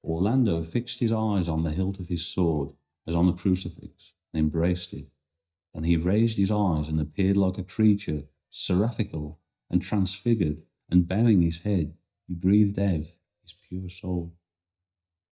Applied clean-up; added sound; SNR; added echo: neural mask model DeepFilterNet 3.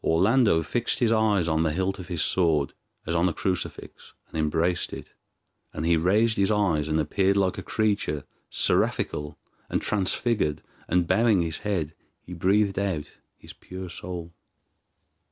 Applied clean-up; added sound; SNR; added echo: none; none; none; none.